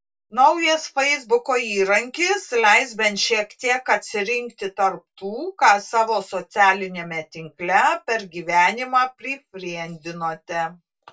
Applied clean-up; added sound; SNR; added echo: none; none; none; reverberation time 0.2 s.